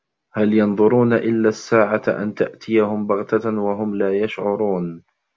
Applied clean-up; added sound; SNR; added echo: none; none; none; none.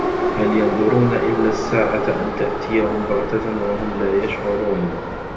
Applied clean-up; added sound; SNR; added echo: none; Subway, metro, underground; 3 dB; reverberation time 0.9 s.